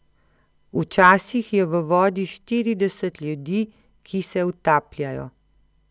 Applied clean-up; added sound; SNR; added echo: none; none; none; none.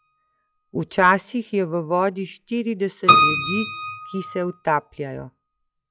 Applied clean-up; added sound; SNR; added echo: classical method log-MMSE.